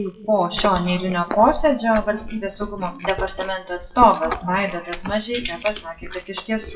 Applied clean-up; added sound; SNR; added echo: classical method WPE with log-MMSE.